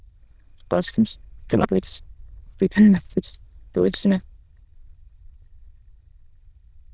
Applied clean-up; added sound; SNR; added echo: neural diffusion model UNIVERSE++.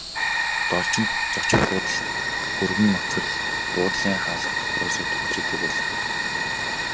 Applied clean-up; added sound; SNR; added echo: none; Fire; -4 dB; none.